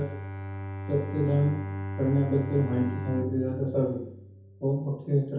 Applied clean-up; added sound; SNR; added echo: none; Bowed string instrument; 7 dB; reverberation time 0.7 s.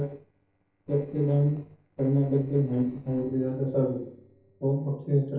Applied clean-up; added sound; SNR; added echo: neural separator model SepFormer DNS4.